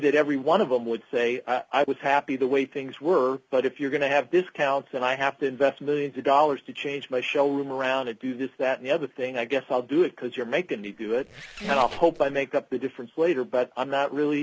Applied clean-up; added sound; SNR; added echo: none; Squeak; 13 dB; none.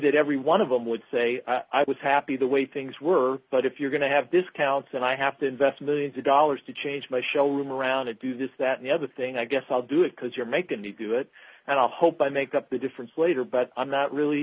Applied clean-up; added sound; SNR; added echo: none; none; none; none.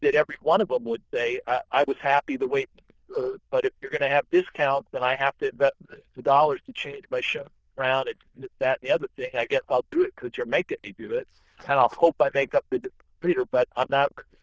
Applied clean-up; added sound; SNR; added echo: neural diffusion model UNIVERSE++.